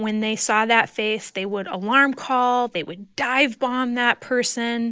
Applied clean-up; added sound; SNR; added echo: neural mask model Resemble Enhance denoiser.